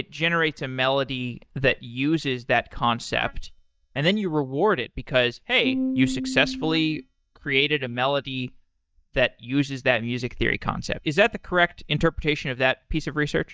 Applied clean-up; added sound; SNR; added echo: neural mask model DeepFilterNet 3.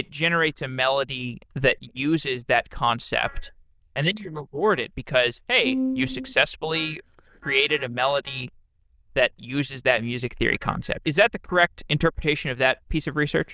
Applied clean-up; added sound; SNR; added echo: neural diffusion model UNIVERSE++.